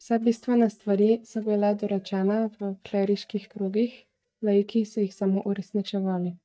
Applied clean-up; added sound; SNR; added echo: neural mask model DeepFilterNet 3.